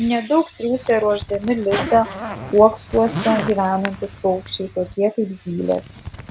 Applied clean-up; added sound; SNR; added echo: none; Zipper (clothing); 12 dB; none.